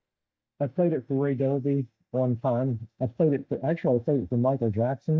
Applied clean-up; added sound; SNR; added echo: neural mask model DeepFilterNet 3.